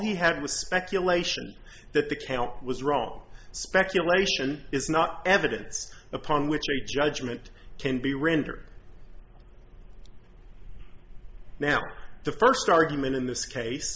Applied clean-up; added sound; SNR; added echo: none; none; none; none.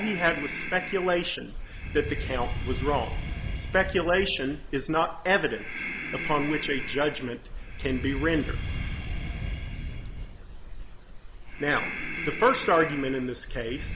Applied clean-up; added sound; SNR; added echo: none; Breathing; 6 dB; none.